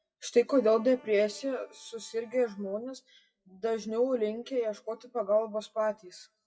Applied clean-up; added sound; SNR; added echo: classical method WPE with log-MMSE.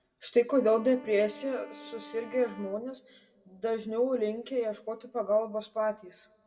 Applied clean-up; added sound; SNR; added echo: none; Wind instrument, woodwind instrument; 19 dB; reverberation time 1.3 s.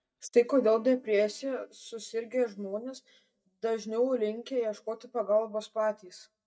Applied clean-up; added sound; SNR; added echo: neural mask model DeepFilterNet 3.